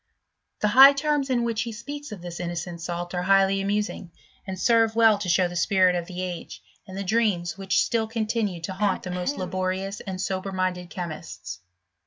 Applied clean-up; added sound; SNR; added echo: none; Cough; 14 dB; none.